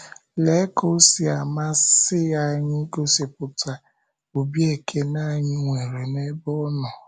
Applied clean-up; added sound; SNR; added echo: none; none; none; none.